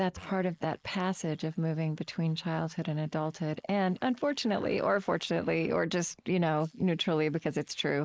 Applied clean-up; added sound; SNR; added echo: neural mask model Resemble Enhance denoiser.